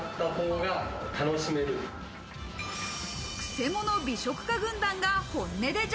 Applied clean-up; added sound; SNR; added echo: none; none; none; none.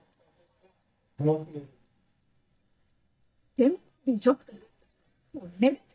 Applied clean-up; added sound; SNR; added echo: neural mask model DeepFilterNet 3.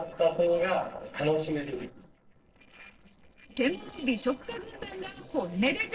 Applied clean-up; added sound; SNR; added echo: neural separator model SepFormer DNS4.